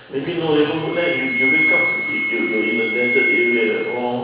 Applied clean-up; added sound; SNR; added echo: none; Wind instrument, woodwind instrument; 0 dB; reverberation time 1.1 s.